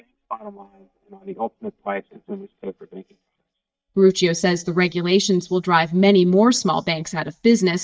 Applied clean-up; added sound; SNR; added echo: neural mask model DeepFilterNet 3.